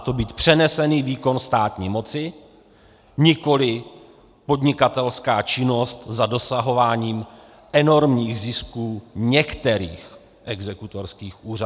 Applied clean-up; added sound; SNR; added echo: none; none; none; none.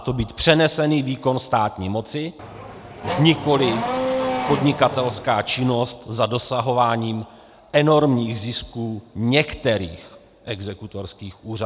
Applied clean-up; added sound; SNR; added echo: none; Race car, auto racing / Accelerating, revving, vroom; 5 dB; none.